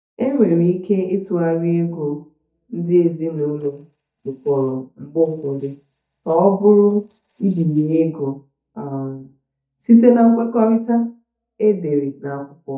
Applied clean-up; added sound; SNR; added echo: neural mask model DeepFilterNet 3.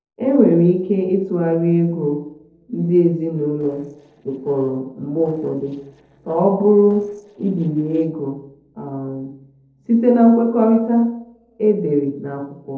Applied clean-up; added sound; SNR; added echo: neural separator model SepFormer DNS4.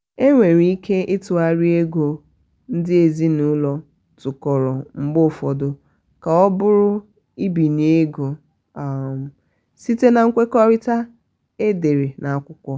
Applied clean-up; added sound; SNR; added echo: none; none; none; none.